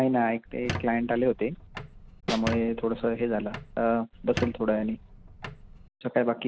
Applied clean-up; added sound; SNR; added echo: none; Squeak + Snare drum; 10 dB; none.